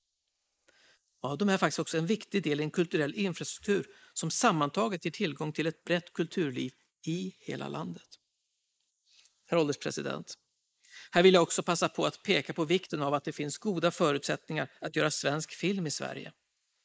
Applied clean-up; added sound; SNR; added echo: neural mask model Resemble Enhance denoiser.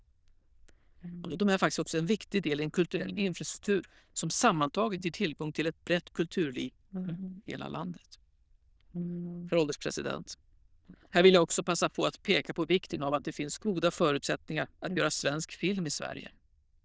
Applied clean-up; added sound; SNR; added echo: neural diffusion model UNIVERSE++.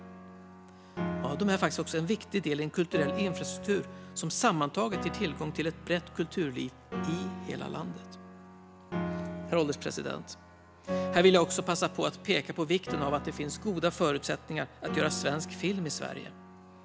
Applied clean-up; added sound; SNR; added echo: none; Piano; 8 dB; none.